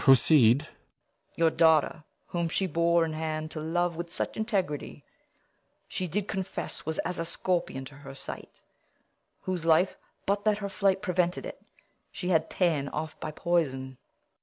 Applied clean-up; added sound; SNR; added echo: none; none; none; none.